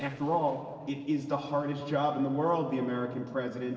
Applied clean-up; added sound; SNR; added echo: neural separator model SepFormer DNS4.